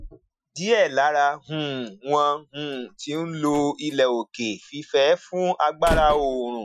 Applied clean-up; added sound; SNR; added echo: classical method Wiener filter.